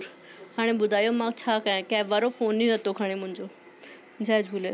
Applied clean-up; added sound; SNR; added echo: none; none; none; none.